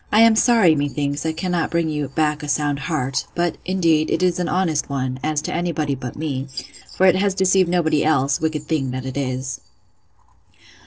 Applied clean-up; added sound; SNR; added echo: neural separator model SepFormer DNS4.